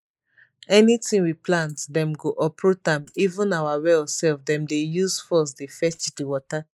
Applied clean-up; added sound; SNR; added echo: neural mask model Resemble Enhance denoiser.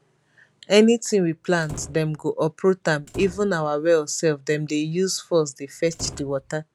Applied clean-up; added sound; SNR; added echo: none; Slam; 18 dB; none.